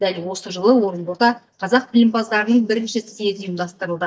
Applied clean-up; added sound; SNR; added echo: neural mask model DeepFilterNet 3.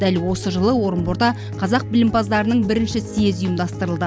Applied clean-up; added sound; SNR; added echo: none; none; none; none.